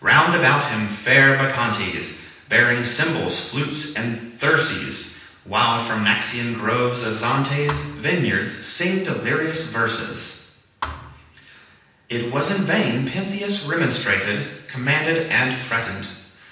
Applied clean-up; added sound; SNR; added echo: none; Thump, thud; 13 dB; reverberation time 0.9 s.